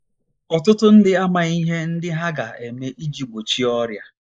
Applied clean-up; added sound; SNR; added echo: neural mask model Resemble Enhance denoiser.